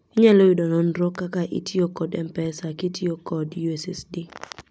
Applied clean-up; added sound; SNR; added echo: none; none; none; none.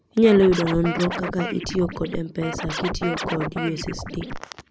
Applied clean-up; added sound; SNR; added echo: none; Scratching (performance technique); 7 dB; none.